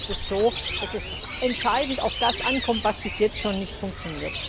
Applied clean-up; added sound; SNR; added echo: none; Bird; 5 dB; none.